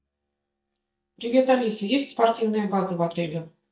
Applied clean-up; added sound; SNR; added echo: neural mask model DeepFilterNet 3.